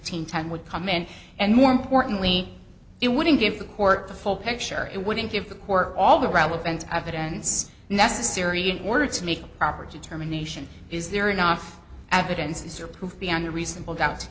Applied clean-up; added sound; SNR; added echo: none; none; none; none.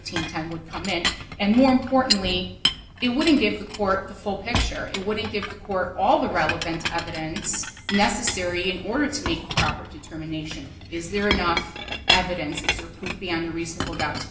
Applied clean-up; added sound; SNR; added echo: none; Chink, clink; 5 dB; reverberation time 0.5 s.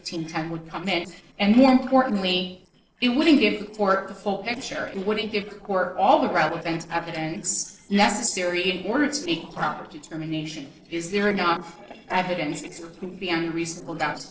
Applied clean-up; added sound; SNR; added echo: neural separator model SepFormer DNS4.